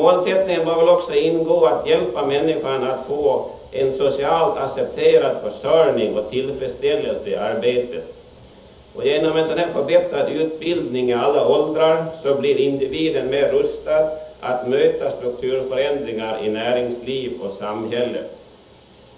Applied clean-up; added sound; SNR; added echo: none; none; none; reverberation time 0.7 s.